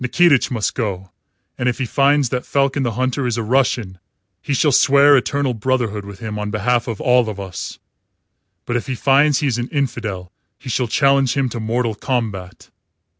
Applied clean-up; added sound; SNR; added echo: none; none; none; none.